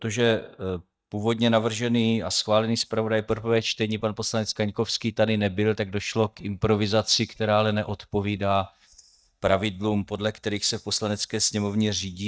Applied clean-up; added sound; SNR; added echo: neural mask model DeepFilterNet 3.